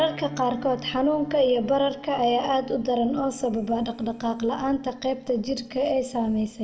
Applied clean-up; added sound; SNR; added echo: none; Piano; 19 dB; reverberation time 2.1 s.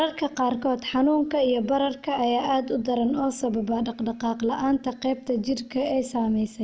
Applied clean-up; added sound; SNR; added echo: none; none; none; none.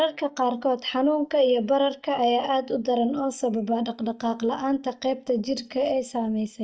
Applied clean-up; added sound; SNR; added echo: neural mask model DeepFilterNet 3.